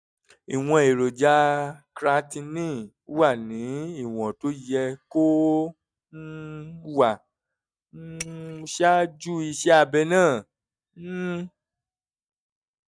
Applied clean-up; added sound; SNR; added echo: neural mask model RNNoise.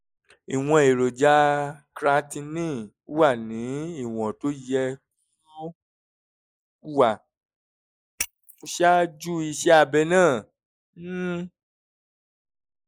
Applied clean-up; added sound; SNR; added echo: neural mask model Resemble Enhance denoiser.